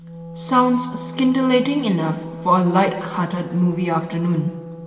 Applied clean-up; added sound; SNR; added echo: none; Wind instrument, woodwind instrument; 13 dB; reverberation time 2.1 s.